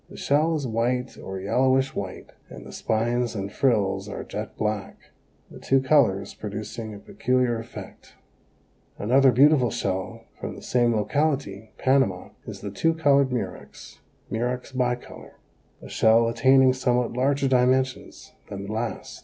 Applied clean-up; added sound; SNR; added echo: none; none; none; none.